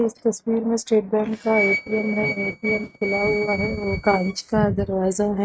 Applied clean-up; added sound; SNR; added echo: neural mask model RNNoise.